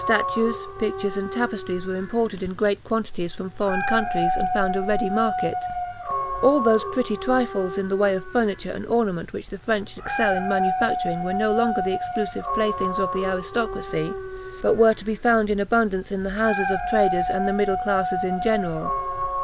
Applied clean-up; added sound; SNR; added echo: none; Dog; 4 dB; none.